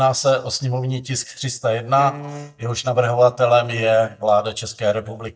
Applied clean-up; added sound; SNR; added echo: neural mask model DeepFilterNet 3.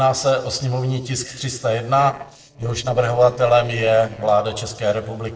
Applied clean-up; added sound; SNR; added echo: neural separator model SepFormer DNS4.